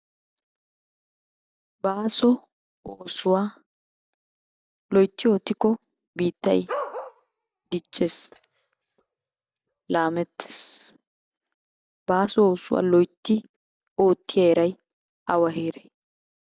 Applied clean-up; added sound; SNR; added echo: neural mask model DeepFilterNet 3.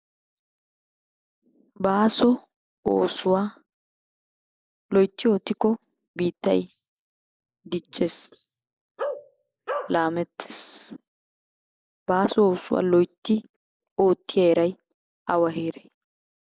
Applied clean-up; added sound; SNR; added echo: neural mask model Resemble Enhance denoiser.